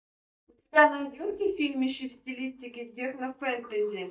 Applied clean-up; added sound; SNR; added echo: neural mask model DeepFilterNet 3.